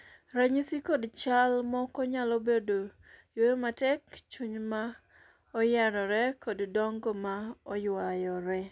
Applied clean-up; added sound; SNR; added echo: none; none; none; none.